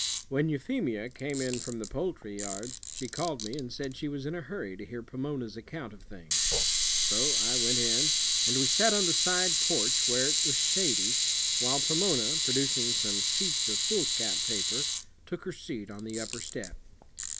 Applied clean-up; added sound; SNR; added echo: none; Camera; -5 dB; none.